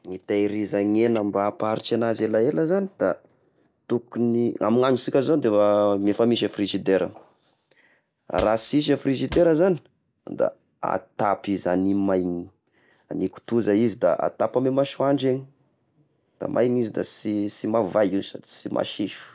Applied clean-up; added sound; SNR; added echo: none; Cupboard open or close / Drawer open or close; 15 dB; none.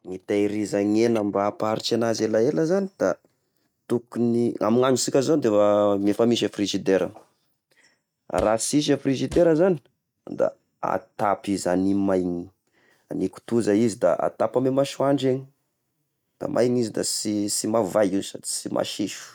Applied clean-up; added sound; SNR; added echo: neural mask model RNNoise.